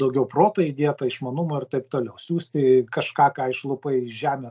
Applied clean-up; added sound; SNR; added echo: none; none; none; none.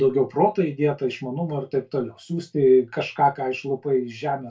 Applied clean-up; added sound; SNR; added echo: none; none; none; reverberation time 0.2 s.